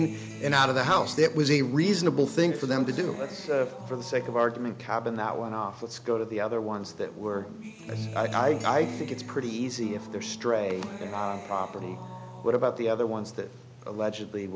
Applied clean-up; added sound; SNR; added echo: none; Acoustic guitar; 13 dB; none.